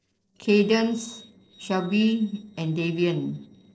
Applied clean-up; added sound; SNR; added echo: neural separator model SepFormer DNS4.